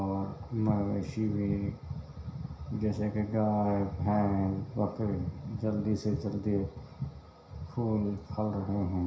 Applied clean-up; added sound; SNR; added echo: none; none; none; reverberation time 0.5 s.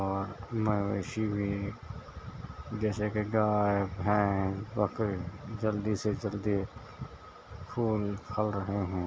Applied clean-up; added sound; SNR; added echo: none; none; none; none.